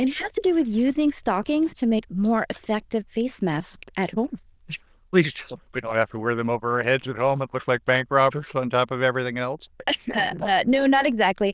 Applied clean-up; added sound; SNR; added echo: neural diffusion model UNIVERSE++.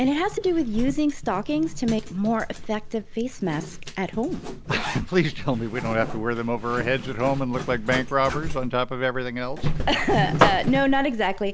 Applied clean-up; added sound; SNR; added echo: none; Zipper (clothing); 4 dB; none.